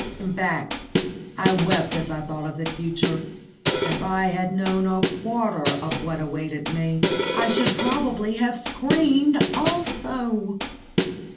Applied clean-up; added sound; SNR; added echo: none; Snare drum; 0 dB; reverberation time 0.3 s.